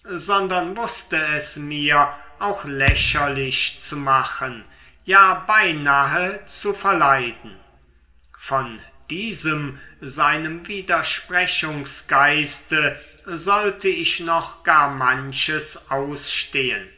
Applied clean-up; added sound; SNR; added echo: none; Thump, thud; 4 dB; reverberation time 1.4 s.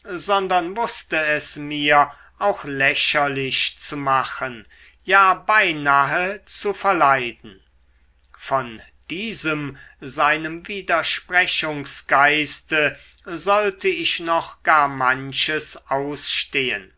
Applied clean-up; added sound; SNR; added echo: none; none; none; none.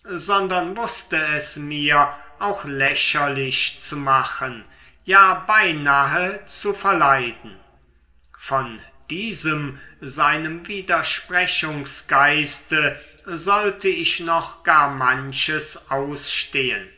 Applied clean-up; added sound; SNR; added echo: neural separator model SepFormer DNS4.